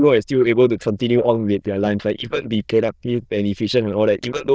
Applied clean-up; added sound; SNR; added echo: neural diffusion model UNIVERSE++.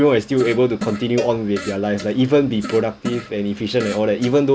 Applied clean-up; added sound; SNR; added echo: none; Cowbell + Fart; 14 dB; none.